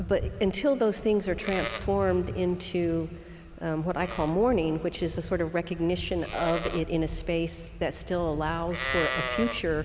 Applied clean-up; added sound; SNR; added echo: none; Livestock, farm animals, working animals; 8 dB; none.